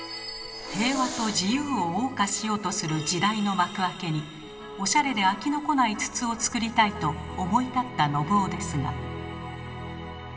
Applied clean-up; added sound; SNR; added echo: none; Hiss; 10 dB; reverberation time 2.5 s.